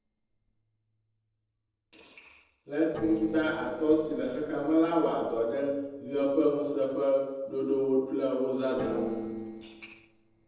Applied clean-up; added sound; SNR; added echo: neural separator model SepFormer DNS4.